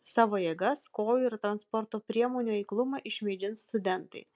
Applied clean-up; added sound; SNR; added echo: none; none; none; none.